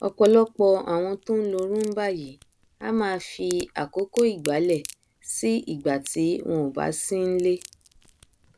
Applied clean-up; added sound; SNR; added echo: none; Crack; 18 dB; none.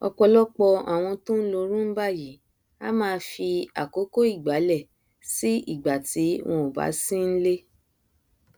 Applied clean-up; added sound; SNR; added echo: none; none; none; none.